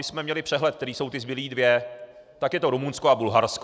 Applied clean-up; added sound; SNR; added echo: none; none; none; none.